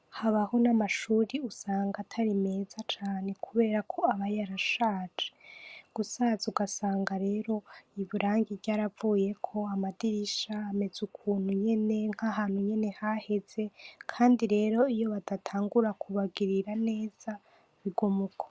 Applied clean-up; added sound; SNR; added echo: none; none; none; none.